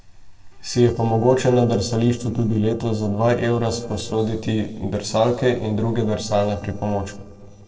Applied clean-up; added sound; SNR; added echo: neural separator model SepFormer DNS4.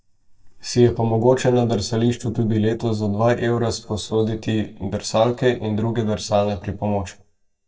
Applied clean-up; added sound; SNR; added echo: neural mask model DeepFilterNet 3.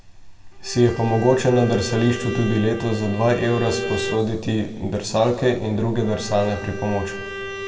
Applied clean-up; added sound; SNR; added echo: none; Bowed string instrument; 12 dB; reverberation time 1.8 s.